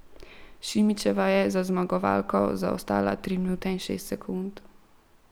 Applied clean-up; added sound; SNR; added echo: none; Traffic noise, roadway noise; 20 dB; none.